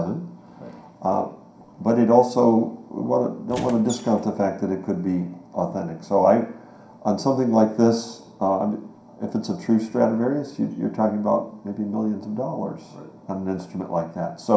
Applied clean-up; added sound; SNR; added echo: none; Squeak; 16 dB; reverberation time 0.5 s.